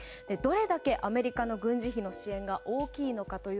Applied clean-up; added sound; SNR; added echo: none; Wind instrument, woodwind instrument; 19 dB; none.